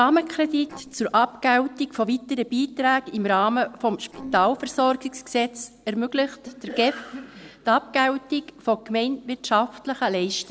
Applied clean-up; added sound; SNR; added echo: neural separator model SepFormer DNS4.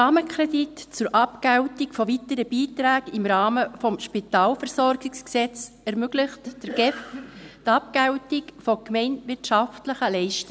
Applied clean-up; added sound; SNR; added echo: none; none; none; none.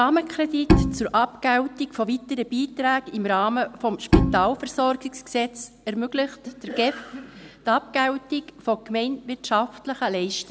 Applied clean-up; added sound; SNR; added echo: none; Bowed string instrument; -2 dB; none.